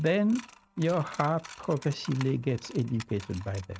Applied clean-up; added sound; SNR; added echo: neural mask model RNNoise.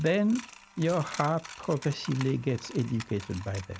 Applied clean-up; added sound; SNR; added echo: none; Coin (dropping); 16 dB; none.